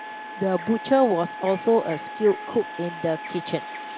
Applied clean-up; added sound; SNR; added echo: none; Bird vocalization, bird call, bird song + Wind instrument, woodwind instrument; 11 dB; none.